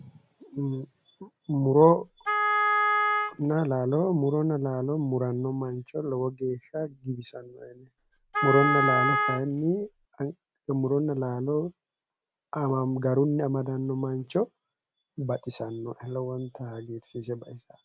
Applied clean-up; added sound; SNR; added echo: none; Wind instrument, woodwind instrument; -1 dB; none.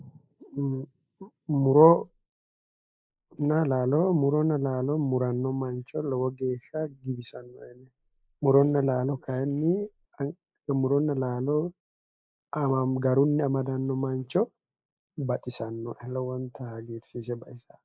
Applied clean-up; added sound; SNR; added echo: neural mask model Resemble Enhance denoiser.